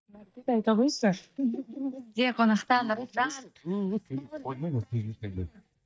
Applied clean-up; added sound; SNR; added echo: neural mask model DeepFilterNet 3.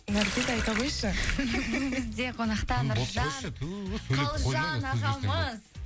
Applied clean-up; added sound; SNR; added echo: none; Water tap, faucet; 7 dB; none.